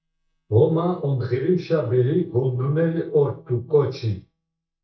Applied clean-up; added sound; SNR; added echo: neural mask model DeepFilterNet 3.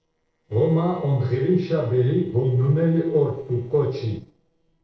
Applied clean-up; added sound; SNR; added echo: neural separator model SepFormer DNS4.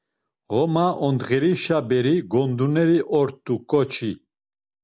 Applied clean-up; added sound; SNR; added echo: none; none; none; none.